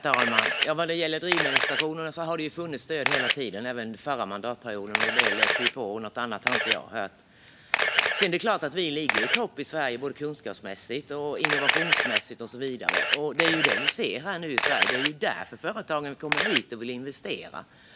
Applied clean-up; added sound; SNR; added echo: none; Camera; -3 dB; none.